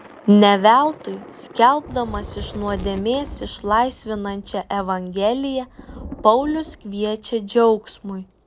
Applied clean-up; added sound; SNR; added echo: none; Thunder / Rain; 17 dB; none.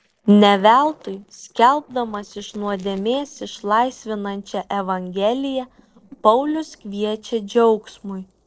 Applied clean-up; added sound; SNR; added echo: neural separator model SepFormer DNS4.